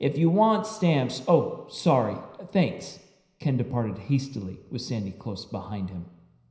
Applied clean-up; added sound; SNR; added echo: none; none; none; reverberation time 0.9 s.